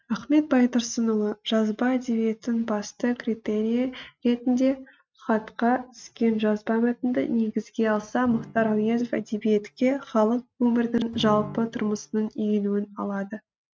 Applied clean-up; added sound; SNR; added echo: neural mask model RNNoise.